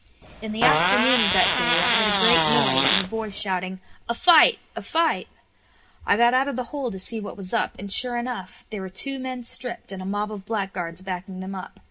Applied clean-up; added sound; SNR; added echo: none; Fart; -4 dB; reverberation time 0.3 s.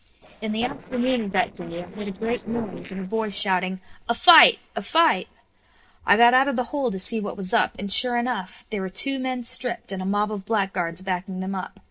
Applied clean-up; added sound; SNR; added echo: neural separator model SepFormer DNS4.